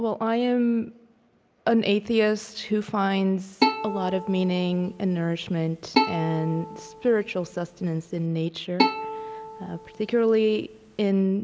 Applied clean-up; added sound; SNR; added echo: none; Bowed string instrument; 5 dB; none.